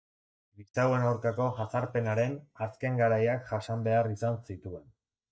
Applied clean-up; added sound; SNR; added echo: neural mask model DeepFilterNet 3.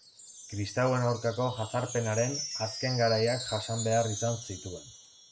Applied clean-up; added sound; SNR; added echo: none; Wind chime; 10 dB; none.